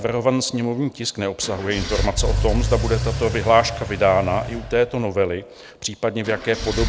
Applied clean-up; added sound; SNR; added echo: none; Engine / Car; 5 dB; none.